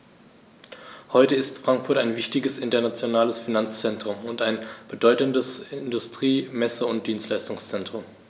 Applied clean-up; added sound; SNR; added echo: none; none; none; none.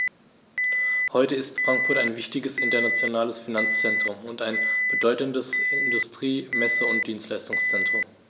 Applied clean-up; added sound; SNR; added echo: none; Alarm; -2 dB; none.